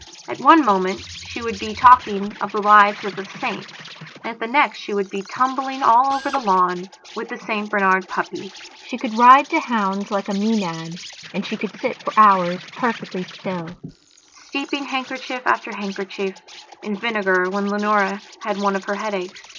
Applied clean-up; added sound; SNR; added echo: none; Insect + Drill; 19 dB; none.